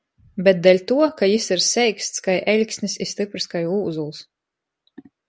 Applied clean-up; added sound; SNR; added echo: none; none; none; none.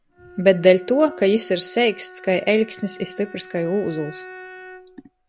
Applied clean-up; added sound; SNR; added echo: none; Bowed string instrument; 19 dB; none.